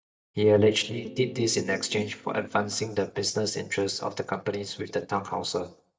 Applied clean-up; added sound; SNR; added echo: neural mask model DeepFilterNet 3.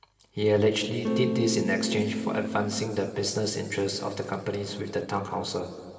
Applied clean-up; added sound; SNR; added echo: none; Electric guitar / Strum; 1 dB; reverberation time 2.6 s.